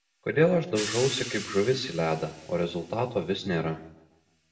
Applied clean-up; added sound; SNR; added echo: none; Hi-hat; 14 dB; reverberation time 0.7 s.